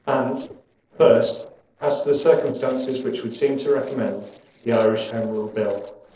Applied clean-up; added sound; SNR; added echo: neural separator model SepFormer DNS4.